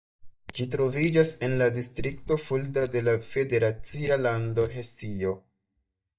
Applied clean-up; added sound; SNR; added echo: neural mask model DeepFilterNet 3.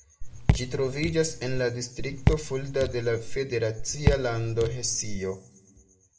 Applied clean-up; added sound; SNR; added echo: none; Raindrop / Drip; -1 dB; reverberation time 0.6 s.